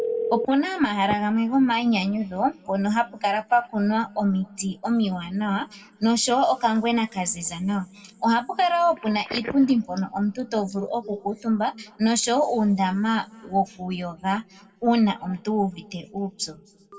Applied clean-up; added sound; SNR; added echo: none; Telephone; 16 dB; reverberation time 1.4 s.